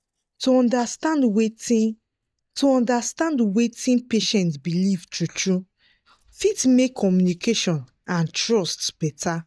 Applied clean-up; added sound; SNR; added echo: neural mask model DeepFilterNet 3.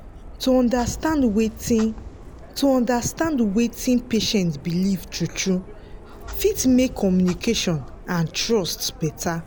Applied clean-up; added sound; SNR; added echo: none; Subway, metro, underground + Clock; 15 dB; none.